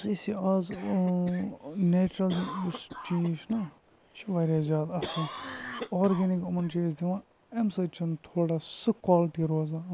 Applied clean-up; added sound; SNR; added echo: none; Cough; 15 dB; none.